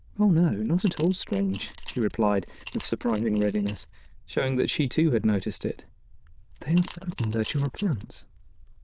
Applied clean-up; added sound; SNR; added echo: neural diffusion model UNIVERSE++.